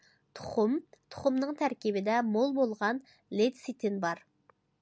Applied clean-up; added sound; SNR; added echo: none; none; none; none.